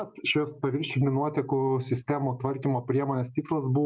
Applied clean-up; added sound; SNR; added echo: none; none; none; none.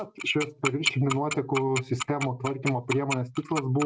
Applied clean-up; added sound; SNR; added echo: neural mask model RNNoise.